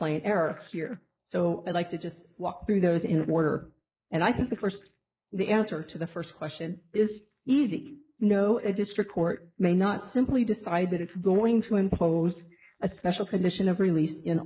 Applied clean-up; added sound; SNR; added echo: neural mask model Resemble Enhance denoiser.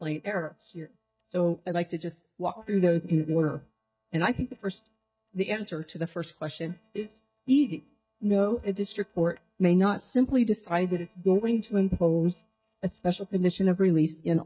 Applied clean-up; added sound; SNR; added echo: neural mask model DeepFilterNet 3.